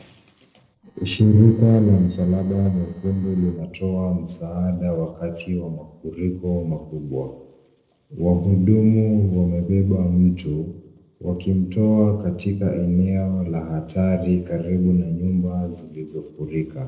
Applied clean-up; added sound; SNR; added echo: neural separator model SepFormer DNS4.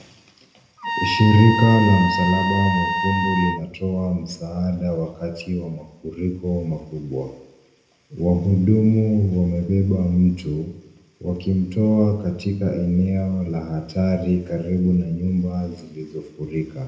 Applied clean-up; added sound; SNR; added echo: none; Trumpet; 3 dB; reverberation time 0.7 s.